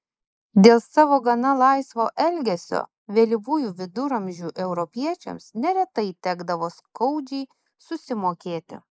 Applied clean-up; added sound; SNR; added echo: neural mask model Resemble Enhance denoiser.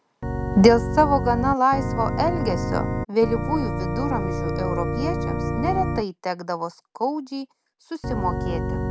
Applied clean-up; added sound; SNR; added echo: none; Organ; 3 dB; none.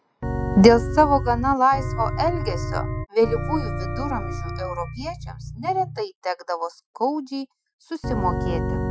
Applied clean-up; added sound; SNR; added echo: classical method Wiener filter.